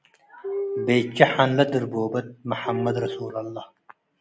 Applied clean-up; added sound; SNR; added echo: none; none; none; none.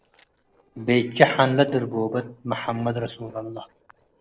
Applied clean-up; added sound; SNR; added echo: neural separator model SepFormer DNS4.